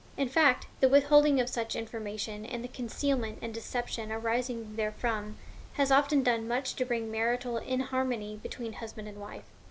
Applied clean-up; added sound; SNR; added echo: none; Wind; 16 dB; none.